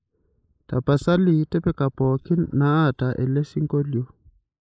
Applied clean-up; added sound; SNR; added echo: neural mask model Resemble Enhance denoiser.